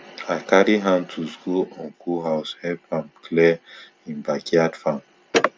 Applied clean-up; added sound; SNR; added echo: none; none; none; none.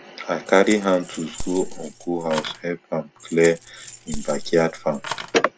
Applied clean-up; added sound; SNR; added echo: none; Keys jangling; 11 dB; none.